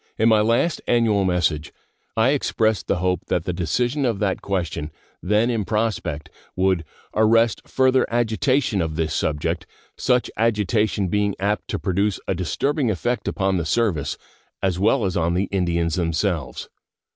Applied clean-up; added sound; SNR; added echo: none; none; none; none.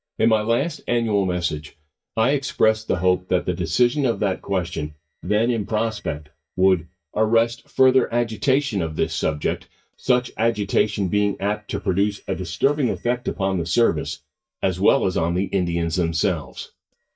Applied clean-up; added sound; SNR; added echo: neural mask model DeepFilterNet 3.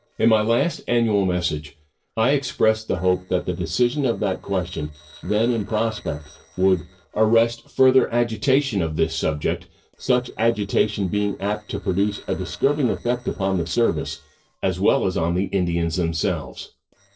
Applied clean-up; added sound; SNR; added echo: neural separator model SepFormer DNS4.